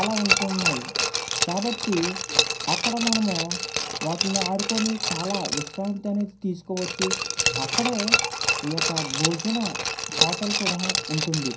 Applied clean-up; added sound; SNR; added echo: none; Glass; -2 dB; reverberation time 0.3 s.